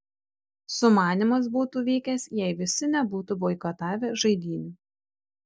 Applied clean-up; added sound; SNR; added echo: none; none; none; none.